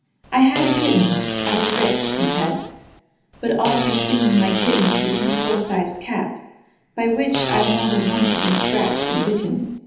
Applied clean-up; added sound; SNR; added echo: none; Fart; 3 dB; reverberation time 0.9 s.